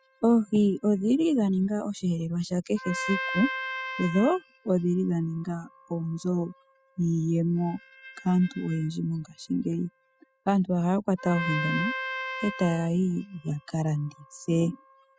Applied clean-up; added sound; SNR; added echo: classical method spectral subtraction.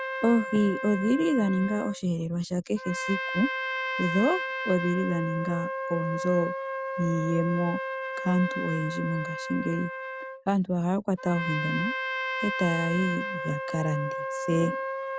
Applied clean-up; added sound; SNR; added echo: none; Trumpet; 5 dB; none.